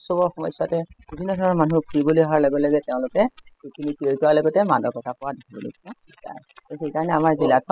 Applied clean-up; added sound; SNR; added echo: classical method spectral subtraction.